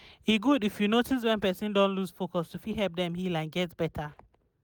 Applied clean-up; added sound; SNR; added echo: none; none; none; none.